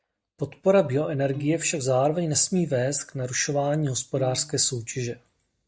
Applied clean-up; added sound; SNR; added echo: neural mask model DeepFilterNet 3.